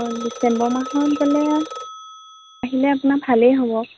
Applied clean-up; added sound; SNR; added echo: none; Telephone; 15 dB; none.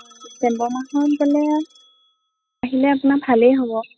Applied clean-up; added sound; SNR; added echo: classical method spectral subtraction.